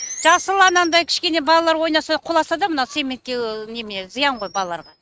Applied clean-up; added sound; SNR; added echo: neural mask model RNNoise.